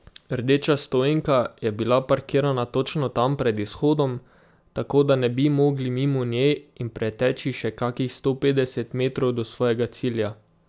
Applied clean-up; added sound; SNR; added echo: none; none; none; none.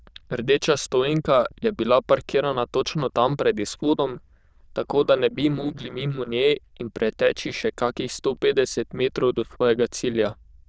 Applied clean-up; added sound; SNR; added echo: neural diffusion model UNIVERSE++.